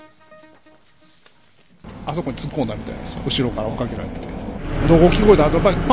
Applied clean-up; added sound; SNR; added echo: none; none; none; none.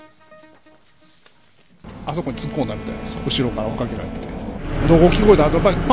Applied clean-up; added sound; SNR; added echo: none; Wind instrument, woodwind instrument; 17 dB; none.